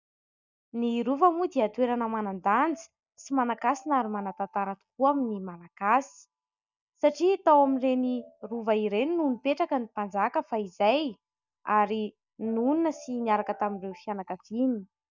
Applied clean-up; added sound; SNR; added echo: neural mask model DeepFilterNet 3.